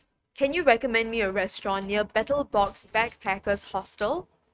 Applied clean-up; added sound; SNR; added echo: neural mask model RNNoise.